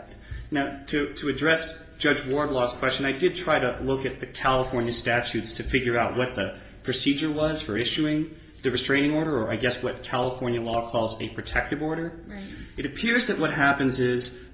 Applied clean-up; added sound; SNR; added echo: none; none; none; reverberation time 1.3 s.